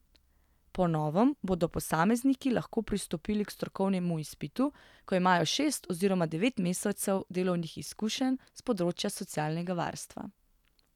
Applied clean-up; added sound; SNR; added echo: none; none; none; none.